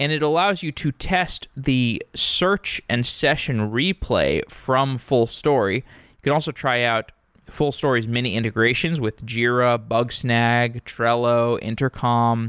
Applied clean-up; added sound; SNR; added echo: none; none; none; none.